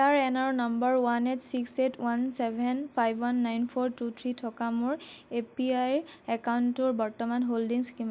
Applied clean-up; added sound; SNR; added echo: none; none; none; none.